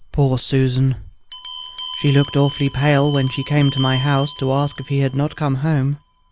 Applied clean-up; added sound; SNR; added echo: none; Bell; 15 dB; none.